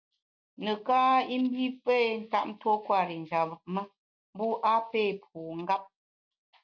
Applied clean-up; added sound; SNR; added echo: none; none; none; none.